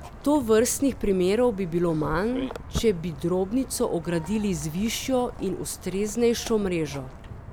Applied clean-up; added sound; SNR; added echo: none; Walk, footsteps; 13 dB; none.